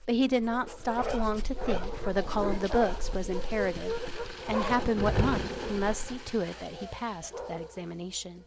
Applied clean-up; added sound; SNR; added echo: none; Bark; 2 dB; none.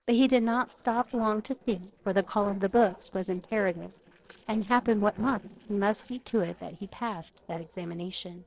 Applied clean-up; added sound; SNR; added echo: neural separator model SepFormer DNS4.